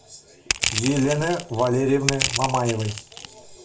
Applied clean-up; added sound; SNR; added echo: none; Crushing; 5 dB; reverberation time 0.2 s.